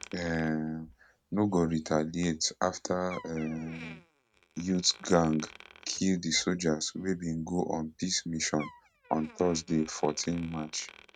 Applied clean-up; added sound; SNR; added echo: neural mask model RNNoise.